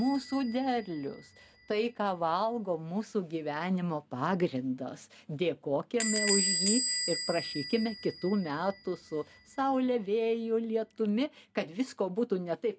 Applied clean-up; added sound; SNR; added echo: none; Door / Bell; 6 dB; none.